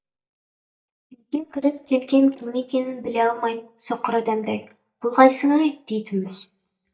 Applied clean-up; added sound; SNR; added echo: neural mask model DeepFilterNet 3.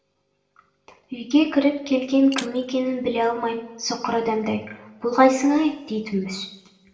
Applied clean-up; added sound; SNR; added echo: none; Shatter; 19 dB; reverberation time 0.8 s.